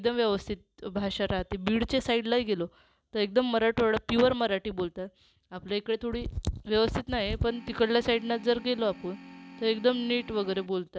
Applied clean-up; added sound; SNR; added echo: none; Organ; 18 dB; none.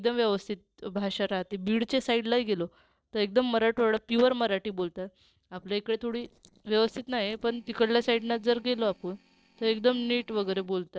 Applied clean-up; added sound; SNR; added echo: neural separator model SepFormer DNS4.